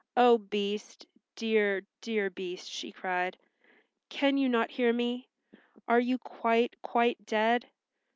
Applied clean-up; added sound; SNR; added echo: none; none; none; none.